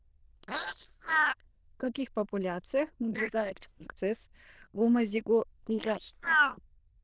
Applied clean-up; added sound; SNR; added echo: neural diffusion model UNIVERSE++.